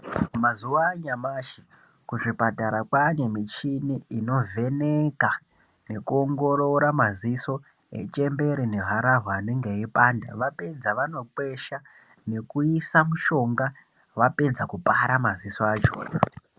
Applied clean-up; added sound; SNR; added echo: none; none; none; none.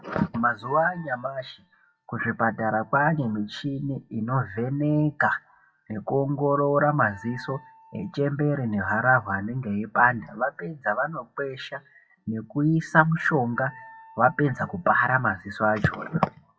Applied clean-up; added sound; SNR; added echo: classical method WPE with log-MMSE.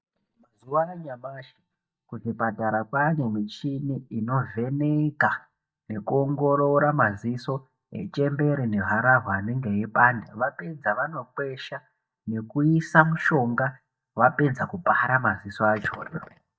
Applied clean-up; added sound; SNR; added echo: neural mask model DeepFilterNet 3.